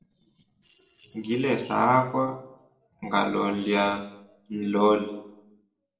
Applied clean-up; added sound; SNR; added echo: neural separator model SepFormer DNS4.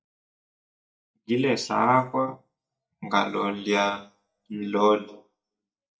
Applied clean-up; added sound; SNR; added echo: neural mask model DeepFilterNet 3.